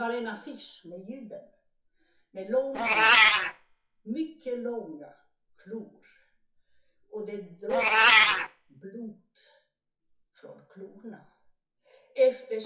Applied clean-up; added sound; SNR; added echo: classical method WPE with log-MMSE.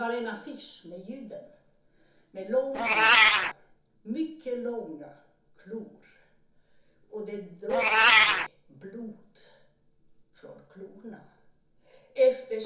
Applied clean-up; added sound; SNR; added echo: none; Meow; -5 dB; reverberation time 0.7 s.